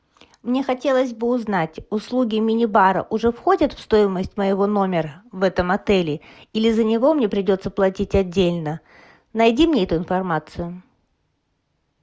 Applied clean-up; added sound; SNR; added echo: none; none; none; none.